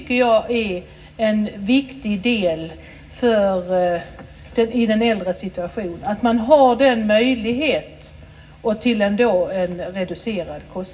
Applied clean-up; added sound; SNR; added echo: none; none; none; reverberation time 0.4 s.